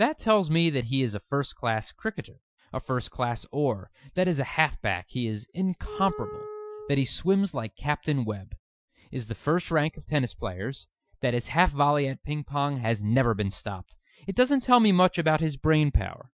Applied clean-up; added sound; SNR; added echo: classical method Wiener filter.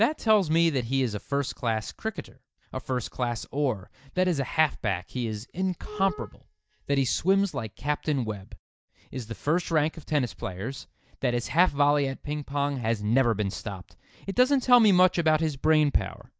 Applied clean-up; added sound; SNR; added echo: neural mask model DeepFilterNet 3.